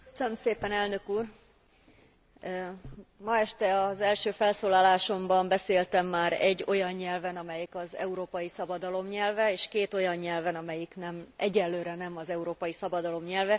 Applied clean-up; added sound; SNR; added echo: none; none; none; none.